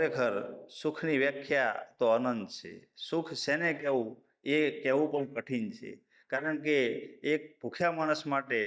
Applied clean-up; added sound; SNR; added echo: neural mask model DeepFilterNet 3.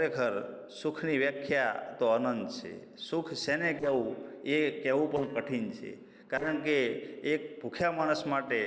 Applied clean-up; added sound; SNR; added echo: neural separator model SepFormer DNS4.